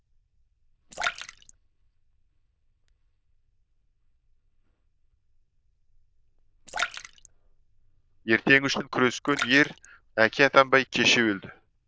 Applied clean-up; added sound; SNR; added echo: neural diffusion model UNIVERSE++.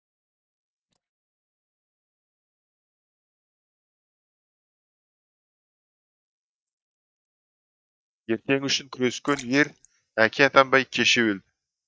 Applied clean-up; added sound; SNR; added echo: neural mask model DeepFilterNet 3.